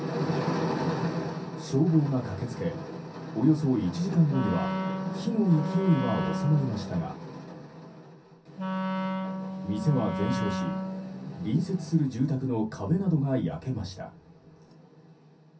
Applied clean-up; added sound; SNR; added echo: none; Wind instrument, woodwind instrument; 4 dB; reverberation time 0.3 s.